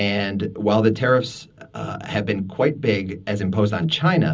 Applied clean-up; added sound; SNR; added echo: none; none; none; reverberation time 0.4 s.